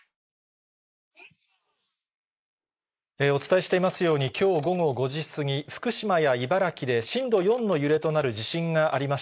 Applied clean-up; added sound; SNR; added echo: neural mask model Resemble Enhance denoiser.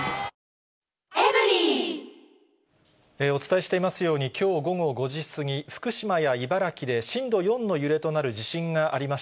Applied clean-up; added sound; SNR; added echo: none; none; none; none.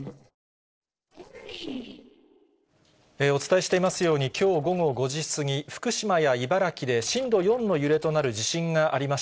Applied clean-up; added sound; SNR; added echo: neural separator model SepFormer DNS4.